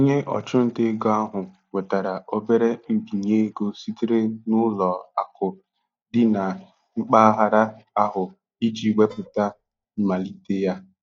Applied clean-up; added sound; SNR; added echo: neural mask model DeepFilterNet 3.